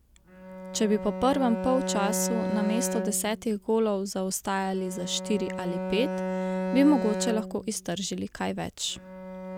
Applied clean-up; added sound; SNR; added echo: none; Bowed string instrument; 5 dB; none.